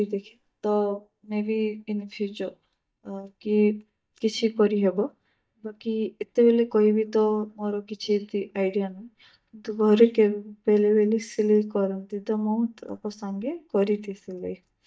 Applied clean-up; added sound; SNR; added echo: neural mask model DeepFilterNet 3.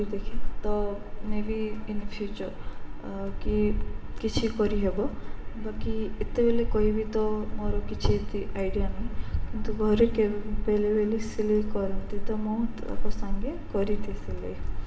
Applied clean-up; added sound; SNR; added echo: none; Squeak / Walk, footsteps; 2 dB; reverberation time 0.8 s.